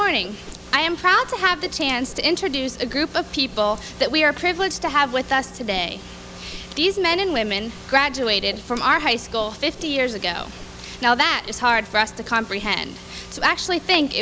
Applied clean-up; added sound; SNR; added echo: none; Whoosh, swoosh, swish + Fire; 20 dB; none.